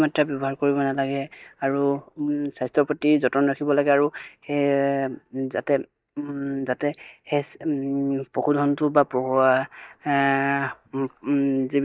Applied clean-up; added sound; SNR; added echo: neural mask model DeepFilterNet 3.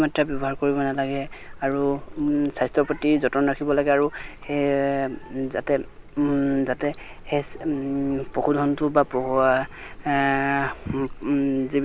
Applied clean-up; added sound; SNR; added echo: none; Trickle, dribble; 16 dB; none.